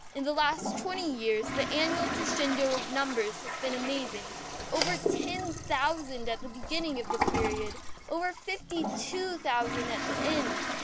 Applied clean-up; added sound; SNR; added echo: none; Toilet flush; 2 dB; none.